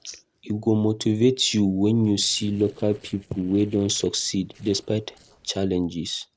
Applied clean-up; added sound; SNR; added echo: neural separator model SepFormer DNS4.